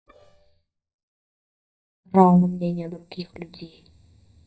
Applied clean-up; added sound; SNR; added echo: neural mask model DeepFilterNet 3.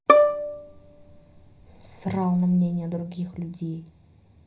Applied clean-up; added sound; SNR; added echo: none; Bowed string instrument; -4 dB; reverberation time 0.4 s.